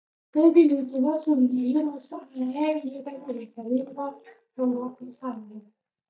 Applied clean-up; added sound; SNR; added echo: neural mask model DeepFilterNet 3.